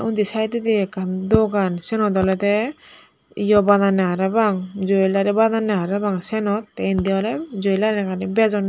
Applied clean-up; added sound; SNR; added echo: none; none; none; none.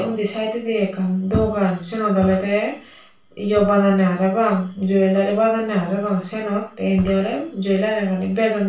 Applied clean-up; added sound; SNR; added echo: none; none; none; reverberation time 0.3 s.